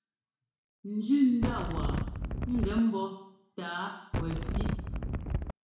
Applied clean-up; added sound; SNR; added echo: none; Wind; 0 dB; reverberation time 0.6 s.